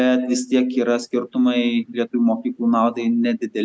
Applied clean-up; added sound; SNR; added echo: none; none; none; none.